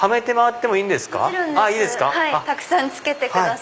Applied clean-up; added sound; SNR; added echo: none; none; none; none.